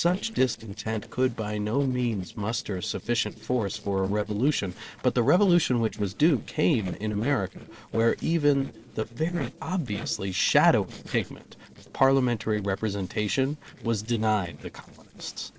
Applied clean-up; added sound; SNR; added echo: neural separator model SepFormer DNS4.